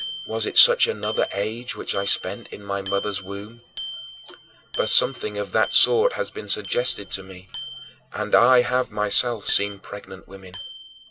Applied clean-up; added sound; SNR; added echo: none; Bicycle bell; 15 dB; none.